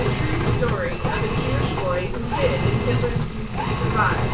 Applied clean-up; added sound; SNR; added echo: none; Engine; -5 dB; reverberation time 0.3 s.